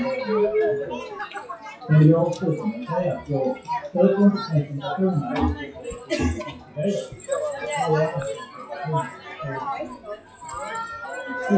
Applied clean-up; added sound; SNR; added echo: classical method WPE with log-MMSE.